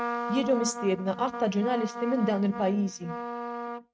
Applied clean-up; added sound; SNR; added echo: neural mask model RNNoise.